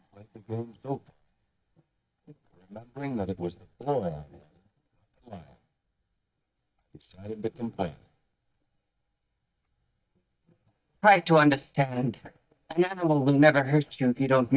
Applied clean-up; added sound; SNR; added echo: neural mask model DeepFilterNet 3.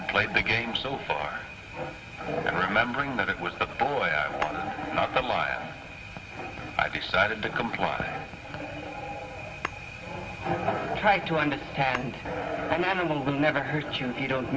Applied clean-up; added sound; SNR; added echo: none; Tap / Hammer; 16 dB; reverberation time 1.8 s.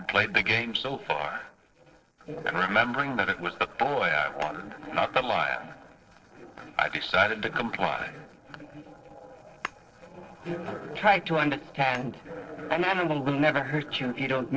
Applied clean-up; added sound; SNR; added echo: neural separator model SepFormer DNS4.